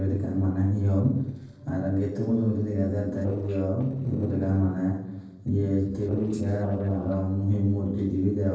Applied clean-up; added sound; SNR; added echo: neural separator model SepFormer DNS4.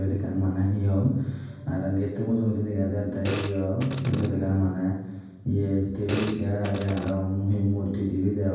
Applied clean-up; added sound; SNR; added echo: none; Fart; 10 dB; reverberation time 1.2 s.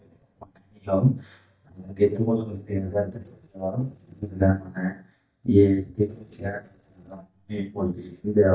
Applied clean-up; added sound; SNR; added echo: neural mask model DeepFilterNet 3.